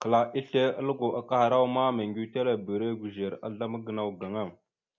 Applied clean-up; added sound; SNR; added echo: none; none; none; none.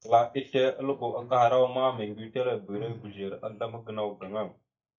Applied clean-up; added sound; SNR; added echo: neural mask model DeepFilterNet 3.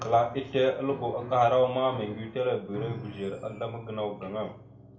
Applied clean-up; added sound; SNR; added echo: none; Piano; 15 dB; reverberation time 0.4 s.